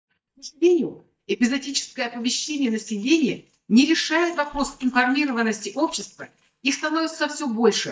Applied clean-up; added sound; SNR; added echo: neural mask model DeepFilterNet 3.